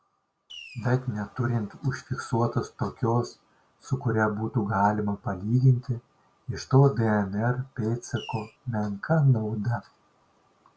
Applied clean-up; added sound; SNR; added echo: none; Fireworks; 18 dB; none.